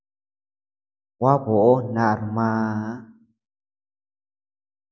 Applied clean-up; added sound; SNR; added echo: none; none; none; none.